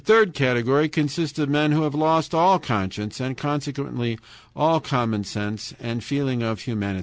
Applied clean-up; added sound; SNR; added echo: none; none; none; none.